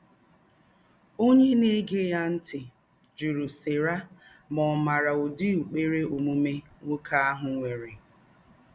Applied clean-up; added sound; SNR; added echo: none; none; none; none.